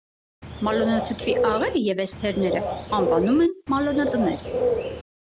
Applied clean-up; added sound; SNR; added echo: none; Bird; 2 dB; none.